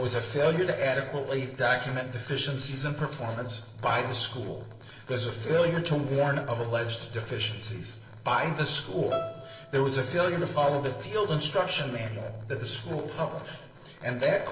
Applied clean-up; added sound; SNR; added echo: neural separator model SepFormer DNS4.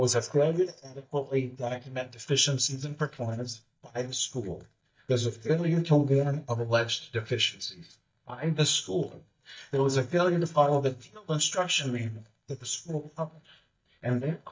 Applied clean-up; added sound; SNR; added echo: neural mask model DeepFilterNet 3.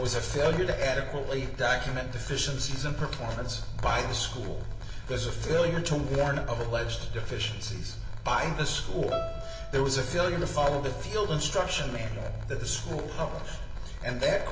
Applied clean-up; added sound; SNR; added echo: none; Bowed string instrument; 13 dB; reverberation time 0.6 s.